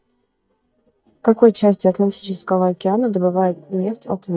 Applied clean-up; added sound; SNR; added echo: neural mask model DeepFilterNet 3.